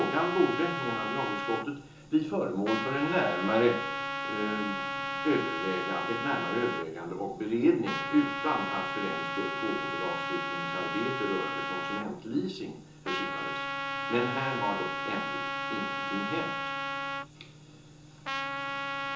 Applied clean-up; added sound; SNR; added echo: none; Trumpet; 2 dB; reverberation time 0.6 s.